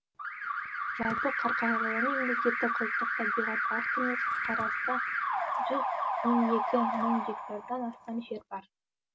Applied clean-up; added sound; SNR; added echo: none; Alarm; -3 dB; none.